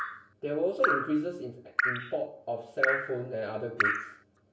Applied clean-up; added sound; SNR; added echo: none; Drip; 0 dB; reverberation time 0.3 s.